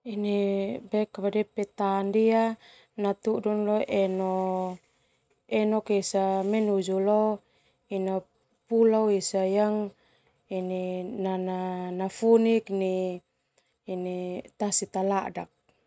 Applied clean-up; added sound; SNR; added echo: none; none; none; none.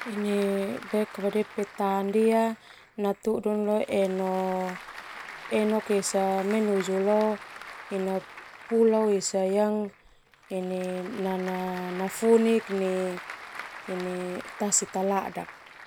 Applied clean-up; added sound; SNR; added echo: none; Applause / Crowd; 16 dB; none.